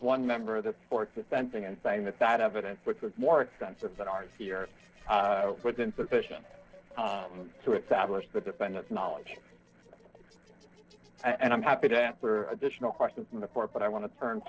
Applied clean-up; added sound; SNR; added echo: neural separator model SepFormer DNS4.